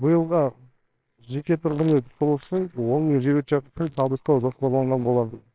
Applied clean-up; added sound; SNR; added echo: neural separator model SepFormer WHAMR!.